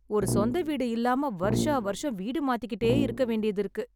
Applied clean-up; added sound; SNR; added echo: none; Brass instrument; 5 dB; none.